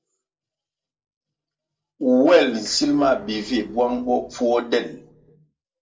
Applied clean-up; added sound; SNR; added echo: neural separator model SepFormer DNS4.